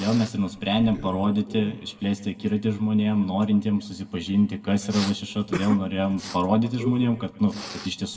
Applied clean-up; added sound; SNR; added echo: none; Respiratory sounds; 15 dB; reverberation time 0.9 s.